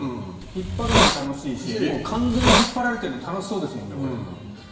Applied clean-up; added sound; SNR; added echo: none; Hiss; -4 dB; reverberation time 1.2 s.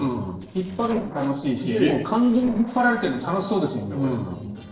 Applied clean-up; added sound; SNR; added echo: neural separator model SepFormer DNS4.